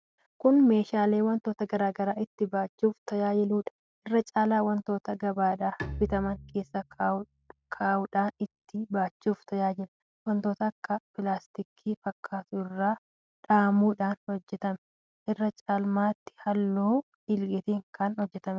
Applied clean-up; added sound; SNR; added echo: neural mask model RNNoise.